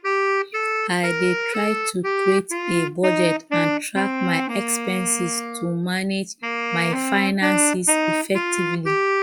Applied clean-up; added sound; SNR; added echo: classical method log-MMSE.